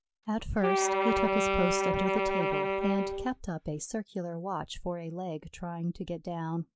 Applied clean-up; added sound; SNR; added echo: none; Wind instrument, woodwind instrument; -3 dB; none.